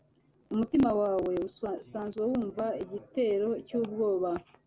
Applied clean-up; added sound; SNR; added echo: none; none; none; none.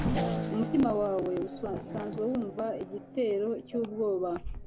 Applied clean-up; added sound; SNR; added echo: none; Race car, auto racing / Accelerating, revving, vroom; 5 dB; none.